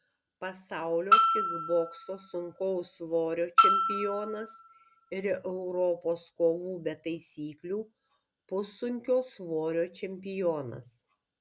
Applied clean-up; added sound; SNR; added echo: none; Bell; -4 dB; none.